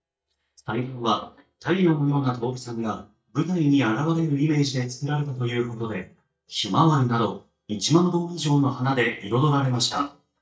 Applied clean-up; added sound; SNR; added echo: neural mask model DeepFilterNet 3.